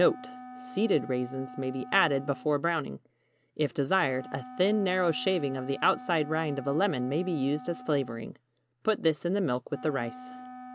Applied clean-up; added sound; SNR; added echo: none; Wind instrument, woodwind instrument; 16 dB; none.